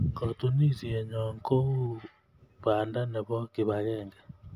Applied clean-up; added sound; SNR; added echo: none; none; none; none.